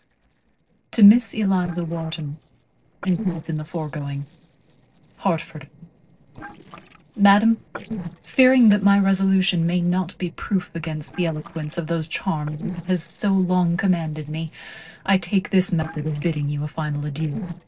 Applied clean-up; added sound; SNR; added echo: neural separator model SepFormer DNS4.